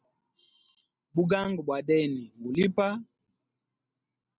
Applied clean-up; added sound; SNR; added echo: none; none; none; none.